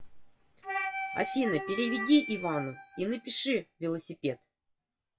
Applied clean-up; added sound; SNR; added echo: classical method WPE with log-MMSE.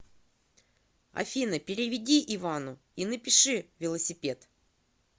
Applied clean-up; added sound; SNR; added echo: none; none; none; none.